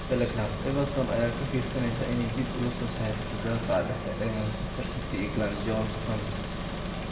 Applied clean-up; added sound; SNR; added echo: none; Engine; 3 dB; reverberation time 1.0 s.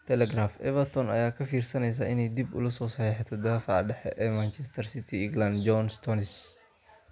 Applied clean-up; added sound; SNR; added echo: none; none; none; none.